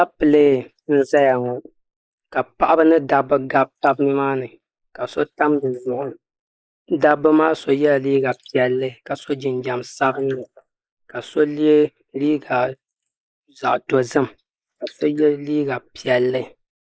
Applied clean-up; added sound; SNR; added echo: neural mask model Resemble Enhance denoiser.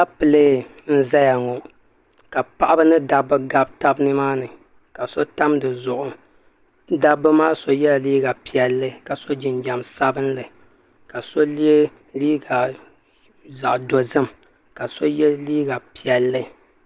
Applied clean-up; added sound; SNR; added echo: none; none; none; none.